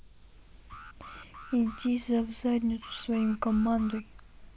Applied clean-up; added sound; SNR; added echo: neural mask model Resemble Enhance denoiser.